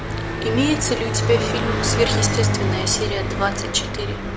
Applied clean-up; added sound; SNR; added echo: none; Car passing by; -1 dB; none.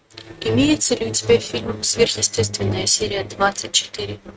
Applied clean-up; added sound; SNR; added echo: neural mask model RNNoise.